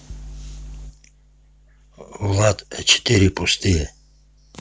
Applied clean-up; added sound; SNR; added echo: none; none; none; none.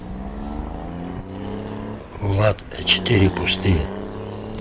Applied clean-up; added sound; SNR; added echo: none; Accelerating, revving, vroom; 7 dB; none.